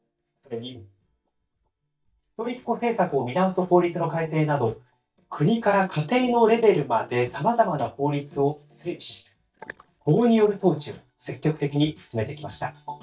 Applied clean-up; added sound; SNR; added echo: neural mask model DeepFilterNet 3.